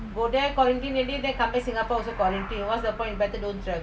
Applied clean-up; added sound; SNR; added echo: none; Animal; 18 dB; none.